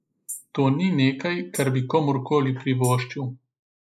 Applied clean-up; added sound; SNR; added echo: neural mask model Resemble Enhance denoiser.